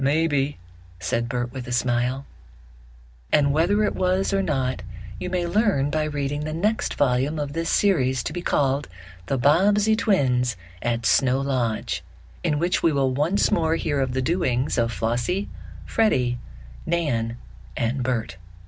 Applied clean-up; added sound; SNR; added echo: none; Bass guitar; 12 dB; none.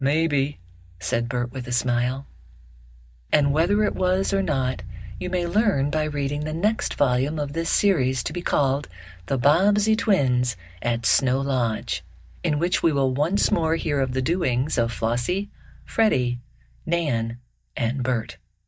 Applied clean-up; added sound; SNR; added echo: neural mask model DeepFilterNet 3.